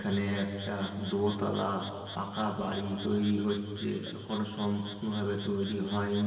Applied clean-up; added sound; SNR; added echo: none; Frog; 15 dB; reverberation time 2.5 s.